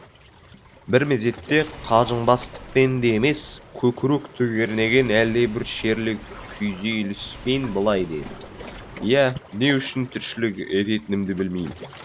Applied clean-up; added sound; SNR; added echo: none; Engine / Car + Waves, surf; 18 dB; none.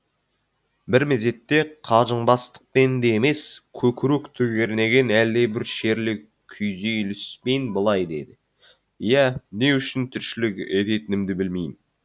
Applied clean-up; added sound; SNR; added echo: none; none; none; none.